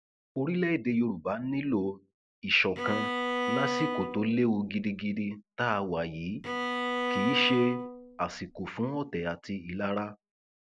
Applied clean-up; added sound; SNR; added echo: none; Bowed string instrument; 2 dB; none.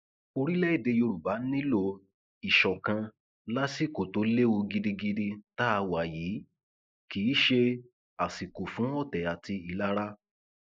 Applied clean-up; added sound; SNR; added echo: neural mask model Resemble Enhance denoiser.